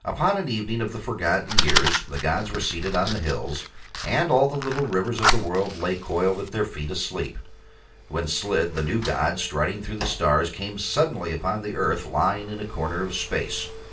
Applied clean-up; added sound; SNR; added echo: none; Fire; 4 dB; reverberation time 0.3 s.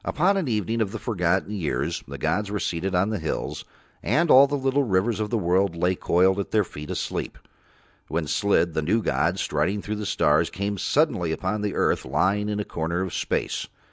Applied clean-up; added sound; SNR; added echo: none; none; none; none.